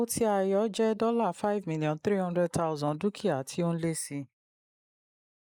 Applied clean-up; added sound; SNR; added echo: neural mask model Resemble Enhance denoiser.